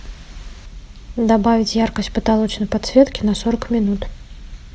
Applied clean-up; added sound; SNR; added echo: none; none; none; none.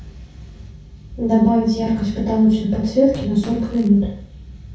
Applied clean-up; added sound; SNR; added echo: none; Fart; 19 dB; reverberation time 0.5 s.